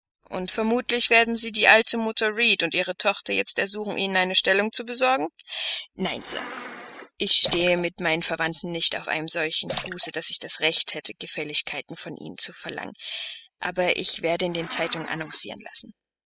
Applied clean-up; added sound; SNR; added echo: classical method spectral subtraction.